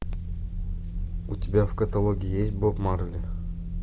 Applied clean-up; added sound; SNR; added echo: none; none; none; none.